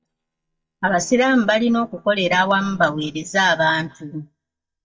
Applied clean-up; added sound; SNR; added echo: neural mask model DeepFilterNet 3.